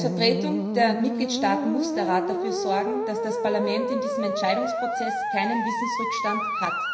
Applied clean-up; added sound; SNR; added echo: none; Musical instrument; 0 dB; reverberation time 0.9 s.